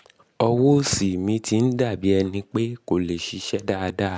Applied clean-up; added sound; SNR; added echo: none; none; none; none.